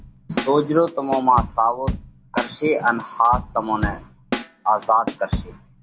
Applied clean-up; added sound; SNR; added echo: none; Drum / Drum kit; 8 dB; none.